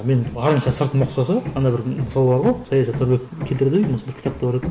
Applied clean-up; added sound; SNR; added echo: none; Hammer; 12 dB; none.